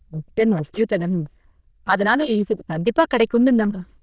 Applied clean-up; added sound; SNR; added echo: neural diffusion model UNIVERSE++.